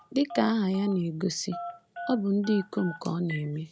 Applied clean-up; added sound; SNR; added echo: none; Telephone; 14 dB; none.